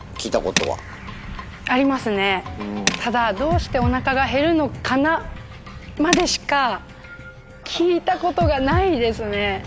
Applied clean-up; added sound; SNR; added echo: none; Tools; 8 dB; none.